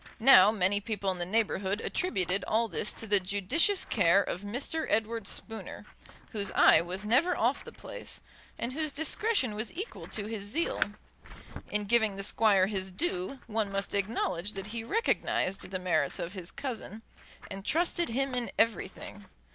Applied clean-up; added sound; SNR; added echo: none; Scissors; 18 dB; none.